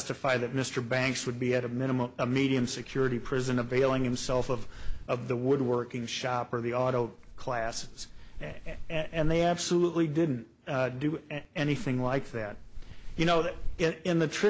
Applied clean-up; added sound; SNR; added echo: none; Wind; 7 dB; none.